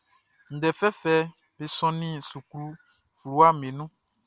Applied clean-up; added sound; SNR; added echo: none; none; none; none.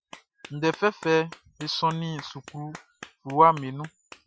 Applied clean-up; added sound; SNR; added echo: classical method Wiener filter.